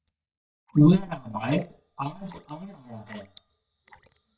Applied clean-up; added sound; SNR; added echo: neural mask model DeepFilterNet 3.